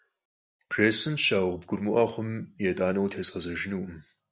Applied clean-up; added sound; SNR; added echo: none; none; none; none.